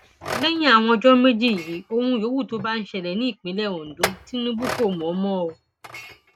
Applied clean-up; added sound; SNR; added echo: none; Chink, clink; 13 dB; none.